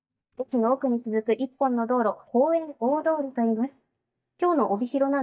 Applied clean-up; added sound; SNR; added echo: neural mask model DeepFilterNet 3.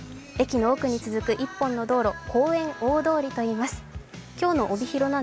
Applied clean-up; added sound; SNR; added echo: none; none; none; none.